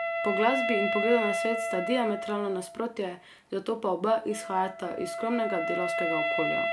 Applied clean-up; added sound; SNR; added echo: none; Wind instrument, woodwind instrument; 2 dB; none.